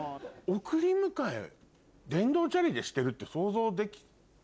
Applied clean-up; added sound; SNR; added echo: none; none; none; none.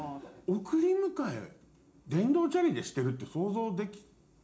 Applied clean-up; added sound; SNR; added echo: none; none; none; reverberation time 0.4 s.